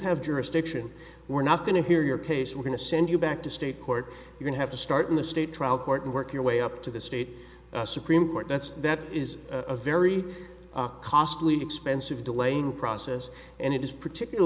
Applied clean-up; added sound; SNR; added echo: none; none; none; none.